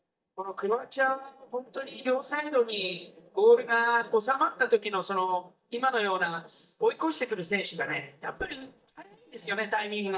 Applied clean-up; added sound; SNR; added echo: neural mask model DeepFilterNet 3.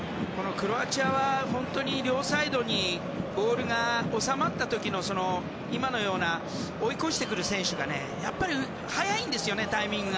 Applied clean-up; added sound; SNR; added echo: none; none; none; none.